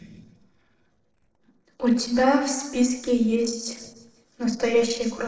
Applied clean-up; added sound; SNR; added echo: neural separator model SepFormer DNS4.